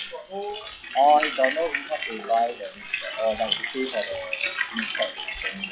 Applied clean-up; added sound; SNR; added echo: classical method log-MMSE.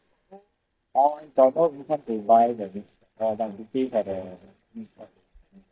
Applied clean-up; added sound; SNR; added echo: neural mask model DeepFilterNet 3.